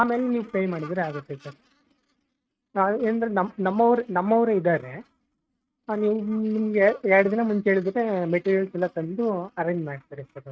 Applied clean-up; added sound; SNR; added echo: neural mask model RNNoise.